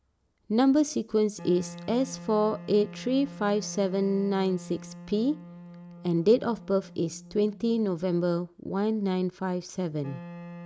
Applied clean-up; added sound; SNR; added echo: none; Wind instrument, woodwind instrument; 17 dB; none.